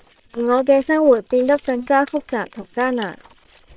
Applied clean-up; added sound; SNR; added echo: neural separator model SepFormer WHAM!.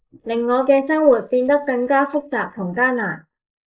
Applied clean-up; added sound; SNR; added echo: neural mask model Resemble Enhance denoiser.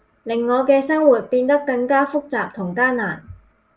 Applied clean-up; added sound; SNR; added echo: none; none; none; none.